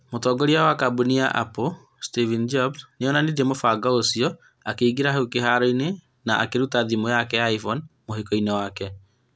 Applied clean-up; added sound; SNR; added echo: none; none; none; none.